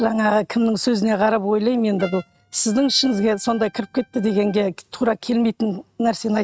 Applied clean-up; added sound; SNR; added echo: neural mask model RNNoise.